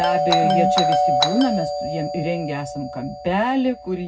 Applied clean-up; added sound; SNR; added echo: none; Doorbell; -2 dB; reverberation time 0.4 s.